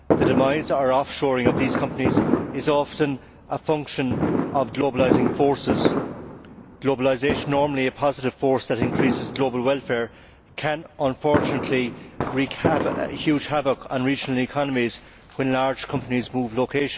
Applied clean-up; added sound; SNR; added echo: none; Fireworks; 4 dB; none.